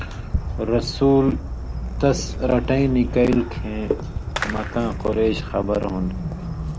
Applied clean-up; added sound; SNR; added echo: none; Fireworks; 6 dB; none.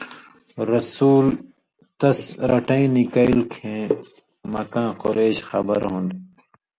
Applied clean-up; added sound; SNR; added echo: none; none; none; none.